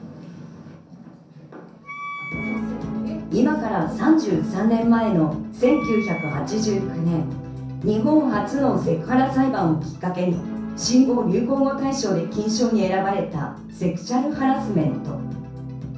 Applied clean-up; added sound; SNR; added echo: none; Wind instrument, woodwind instrument; 13 dB; reverberation time 0.6 s.